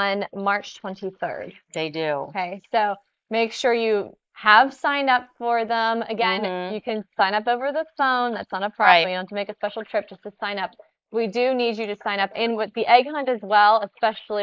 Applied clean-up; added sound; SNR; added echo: neural mask model Resemble Enhance denoiser.